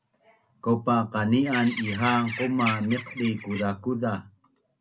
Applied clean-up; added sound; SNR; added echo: none; Bird; 8 dB; none.